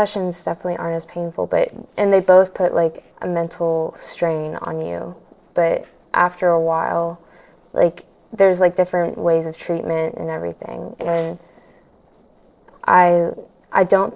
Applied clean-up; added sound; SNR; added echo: neural separator model SepFormer DNS4.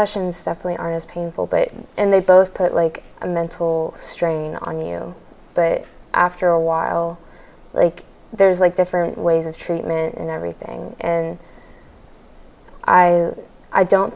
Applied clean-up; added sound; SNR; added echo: none; none; none; none.